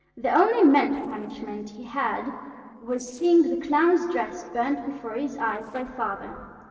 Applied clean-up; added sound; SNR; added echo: neural separator model SepFormer DNS4.